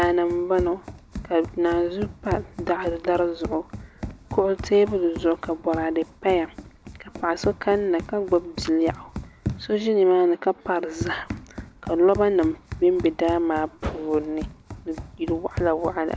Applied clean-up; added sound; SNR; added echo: none; Run; 13 dB; none.